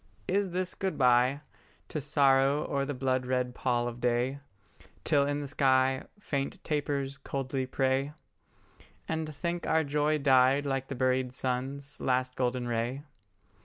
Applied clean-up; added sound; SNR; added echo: none; none; none; none.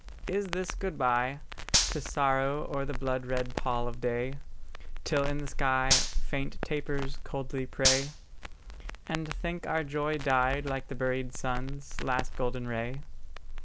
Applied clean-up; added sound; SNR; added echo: none; Crackle + Gunshot, gunfire; 0 dB; none.